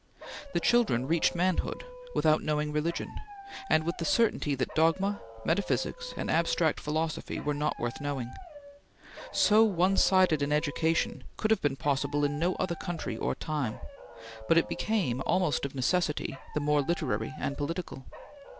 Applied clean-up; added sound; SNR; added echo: none; Dog; 17 dB; none.